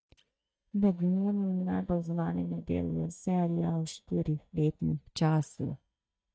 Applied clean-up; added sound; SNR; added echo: neural mask model DeepFilterNet 3.